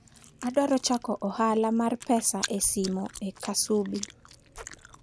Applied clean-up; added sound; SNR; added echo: none; Chewing, mastication; 15 dB; none.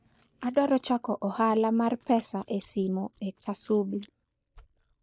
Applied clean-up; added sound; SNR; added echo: neural mask model DeepFilterNet 3.